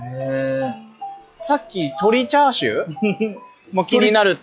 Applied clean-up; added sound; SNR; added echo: classical method log-MMSE.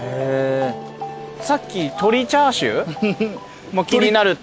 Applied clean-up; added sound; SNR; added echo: none; none; none; none.